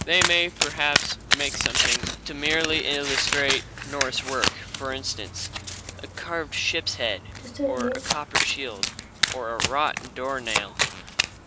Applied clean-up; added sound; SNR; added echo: none; Domestic sounds, home sounds; 0 dB; none.